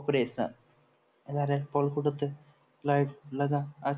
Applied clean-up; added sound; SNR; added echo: none; none; none; none.